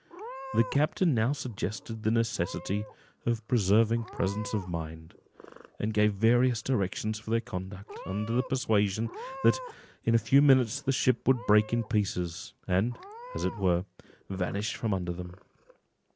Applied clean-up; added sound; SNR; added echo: none; Meow / Purr; 18 dB; none.